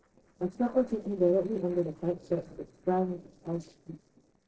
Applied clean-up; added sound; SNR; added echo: neural separator model SepFormer DNS4.